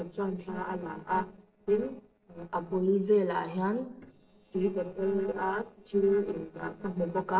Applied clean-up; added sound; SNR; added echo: neural separator model SepFormer DNS4.